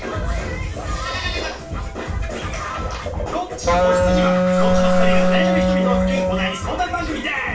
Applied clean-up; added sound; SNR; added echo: none; Wind instrument, woodwind instrument; -5 dB; reverberation time 0.3 s.